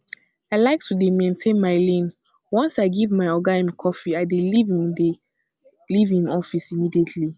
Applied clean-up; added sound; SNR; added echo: none; none; none; none.